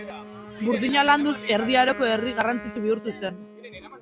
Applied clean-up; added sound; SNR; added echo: none; Wind instrument, woodwind instrument; 15 dB; none.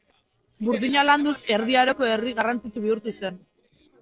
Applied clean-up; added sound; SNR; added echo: neural separator model SepFormer DNS4.